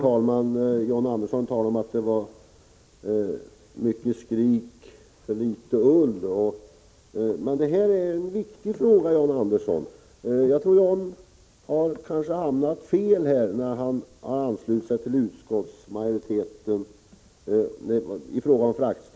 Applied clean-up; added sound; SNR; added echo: none; none; none; none.